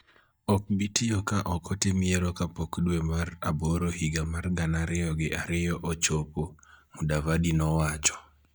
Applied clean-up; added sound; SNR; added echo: neural mask model DeepFilterNet 3.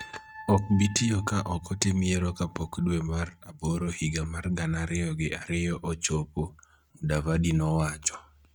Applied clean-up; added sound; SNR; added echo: neural mask model RNNoise.